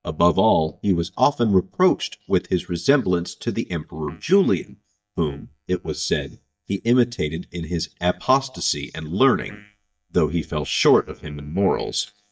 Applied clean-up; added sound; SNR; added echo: neural mask model DeepFilterNet 3.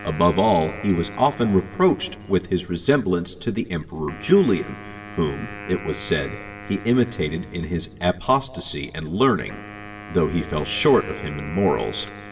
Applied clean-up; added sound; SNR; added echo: none; Wind instrument, woodwind instrument; 16 dB; reverberation time 2.7 s.